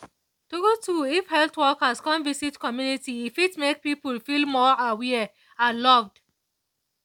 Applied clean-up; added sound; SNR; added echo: none; none; none; none.